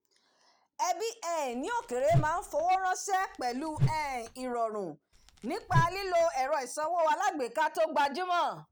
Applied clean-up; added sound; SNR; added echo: none; Whoosh, swoosh, swish; 4 dB; none.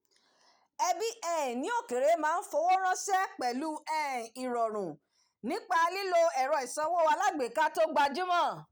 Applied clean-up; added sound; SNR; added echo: none; none; none; none.